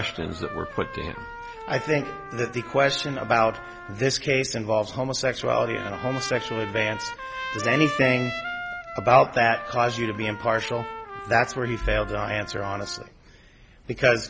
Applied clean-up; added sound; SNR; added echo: none; Trumpet; 11 dB; none.